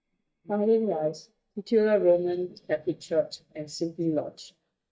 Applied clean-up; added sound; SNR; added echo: neural mask model DeepFilterNet 3.